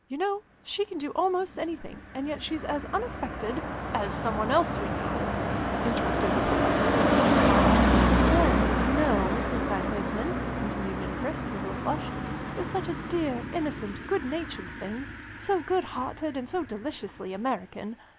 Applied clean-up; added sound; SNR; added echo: none; Car passing by; -3 dB; none.